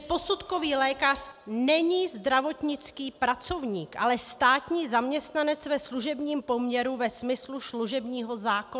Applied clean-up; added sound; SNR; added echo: none; none; none; none.